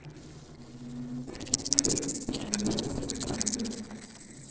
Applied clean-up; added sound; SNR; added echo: neural separator model SepFormer DNS4.